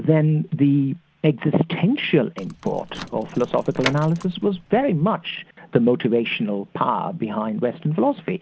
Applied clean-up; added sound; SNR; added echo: none; Door / Car; 14 dB; none.